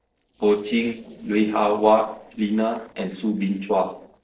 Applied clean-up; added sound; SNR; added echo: neural separator model SepFormer DNS4.